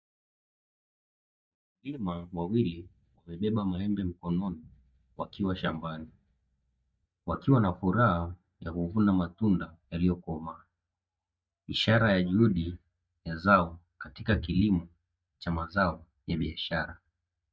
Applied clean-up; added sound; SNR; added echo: neural mask model DeepFilterNet 3.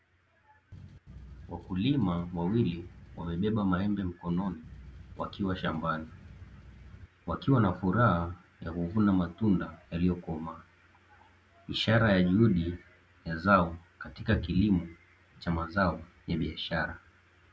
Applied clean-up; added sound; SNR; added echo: none; Boat, Water vehicle; 18 dB; none.